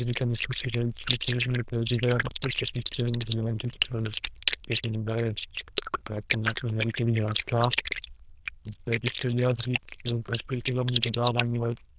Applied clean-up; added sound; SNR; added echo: neural diffusion model UNIVERSE++.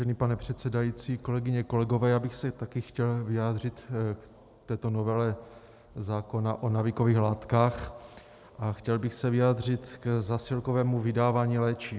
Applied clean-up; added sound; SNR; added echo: none; none; none; none.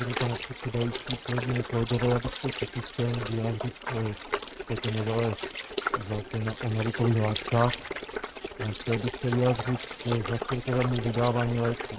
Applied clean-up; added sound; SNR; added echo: neural mask model RNNoise.